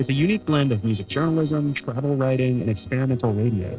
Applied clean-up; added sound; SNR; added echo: neural separator model SepFormer DNS4.